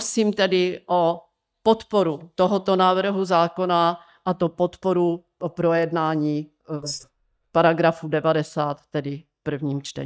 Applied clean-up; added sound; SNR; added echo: neural mask model DeepFilterNet 3.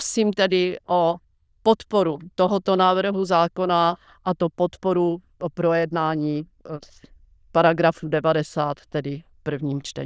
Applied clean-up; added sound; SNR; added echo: neural diffusion model UNIVERSE++.